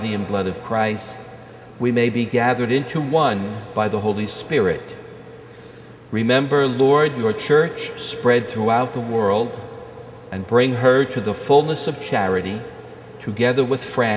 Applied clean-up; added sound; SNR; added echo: none; none; none; none.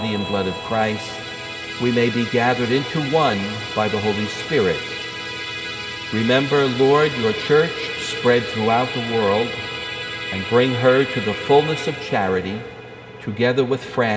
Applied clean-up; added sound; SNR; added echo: none; Musical instrument; 10 dB; none.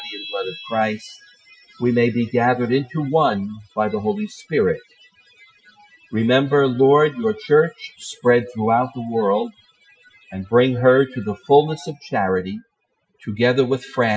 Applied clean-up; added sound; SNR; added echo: classical method Wiener filter.